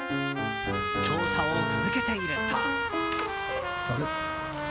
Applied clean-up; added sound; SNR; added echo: none; Trumpet; -1 dB; none.